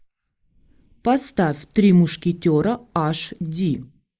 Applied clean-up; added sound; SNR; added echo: neural mask model Resemble Enhance denoiser.